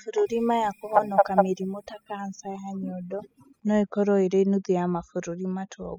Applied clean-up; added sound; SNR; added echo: classical method spectral subtraction.